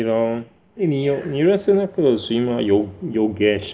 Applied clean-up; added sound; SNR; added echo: none; none; none; none.